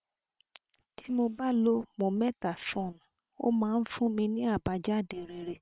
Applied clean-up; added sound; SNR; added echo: neural separator model SepFormer WHAM!.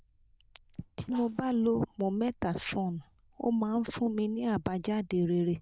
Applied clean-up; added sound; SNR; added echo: neural diffusion model UNIVERSE++.